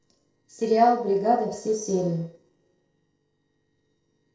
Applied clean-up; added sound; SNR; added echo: neural separator model SepFormer DNS4.